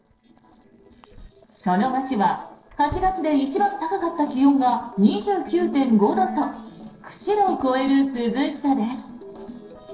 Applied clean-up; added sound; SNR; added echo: neural separator model SepFormer DNS4.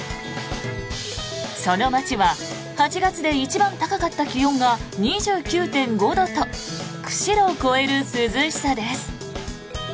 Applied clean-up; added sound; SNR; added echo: none; none; none; none.